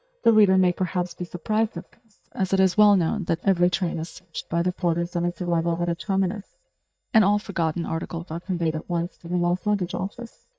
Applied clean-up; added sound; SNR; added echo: neural mask model DeepFilterNet 3.